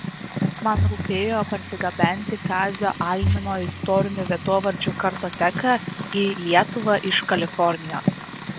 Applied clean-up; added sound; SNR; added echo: none; Fire + Bowed string instrument; 4 dB; none.